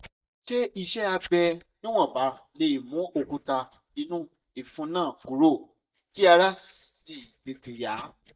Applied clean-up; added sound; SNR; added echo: neural mask model DeepFilterNet 3.